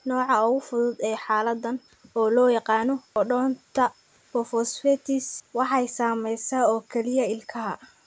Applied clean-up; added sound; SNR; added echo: none; none; none; none.